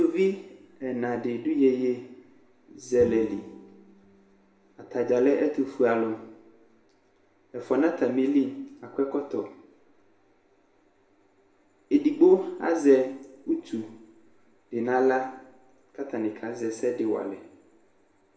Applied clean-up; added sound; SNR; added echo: none; Bowed string instrument; 19 dB; reverberation time 0.7 s.